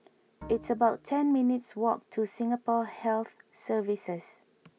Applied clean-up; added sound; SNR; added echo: none; Bowed string instrument; 20 dB; none.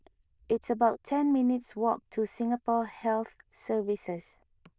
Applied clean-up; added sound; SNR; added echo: neural diffusion model UNIVERSE++.